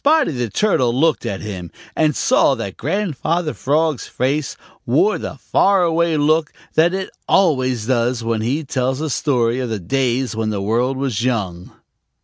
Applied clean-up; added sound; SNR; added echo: none; none; none; none.